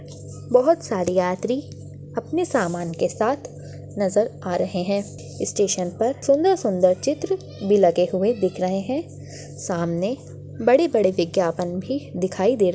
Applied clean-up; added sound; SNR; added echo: none; none; none; none.